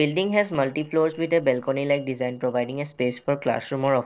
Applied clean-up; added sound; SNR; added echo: neural separator model SepFormer DNS4.